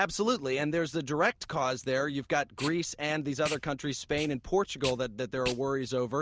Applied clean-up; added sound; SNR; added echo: none; Packing tape, duct tape; 15 dB; none.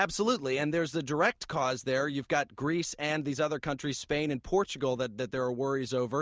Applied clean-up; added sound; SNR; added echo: none; none; none; none.